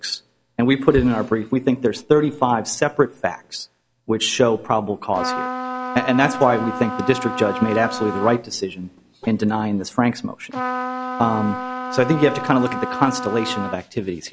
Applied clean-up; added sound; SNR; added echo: none; Trumpet; 6 dB; none.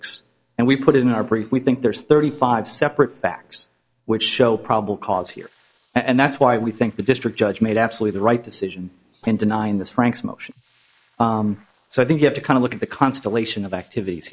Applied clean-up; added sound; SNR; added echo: neural mask model Resemble Enhance denoiser.